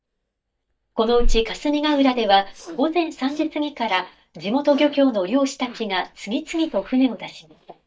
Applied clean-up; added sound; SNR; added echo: neural mask model DeepFilterNet 3.